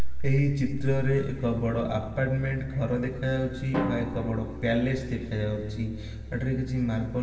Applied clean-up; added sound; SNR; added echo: none; Drum; 14 dB; reverberation time 2.6 s.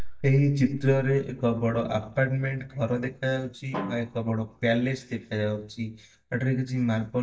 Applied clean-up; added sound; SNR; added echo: neural mask model DeepFilterNet 3.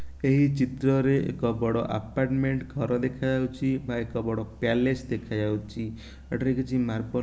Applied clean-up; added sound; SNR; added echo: none; none; none; none.